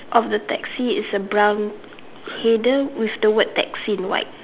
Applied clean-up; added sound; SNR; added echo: none; none; none; none.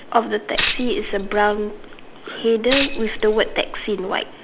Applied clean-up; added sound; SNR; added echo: none; Tambourine; 5 dB; none.